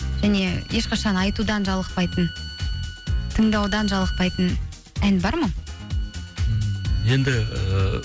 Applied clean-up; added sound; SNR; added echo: none; Bowed string instrument; 18 dB; none.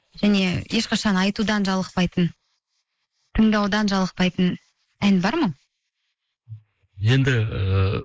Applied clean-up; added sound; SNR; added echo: neural mask model Resemble Enhance denoiser.